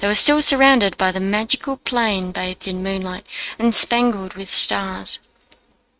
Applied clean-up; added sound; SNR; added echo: neural mask model RNNoise.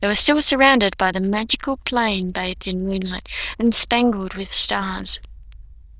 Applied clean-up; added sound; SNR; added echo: neural diffusion model UNIVERSE++.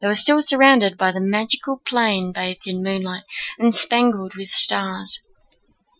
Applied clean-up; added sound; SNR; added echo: classical method Wiener filter.